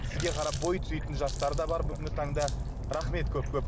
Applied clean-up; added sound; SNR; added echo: none; Water tap, faucet; 13 dB; none.